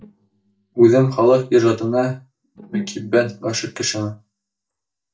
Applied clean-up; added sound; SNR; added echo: neural mask model DeepFilterNet 3.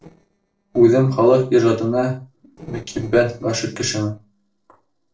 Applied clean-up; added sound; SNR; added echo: neural separator model SepFormer DNS4.